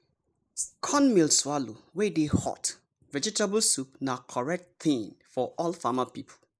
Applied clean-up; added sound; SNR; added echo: neural mask model Resemble Enhance denoiser.